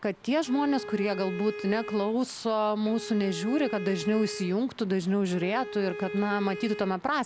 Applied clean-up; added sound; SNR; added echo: none; Bowed string instrument; 12 dB; none.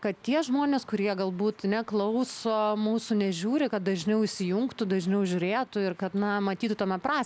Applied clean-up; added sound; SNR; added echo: none; none; none; none.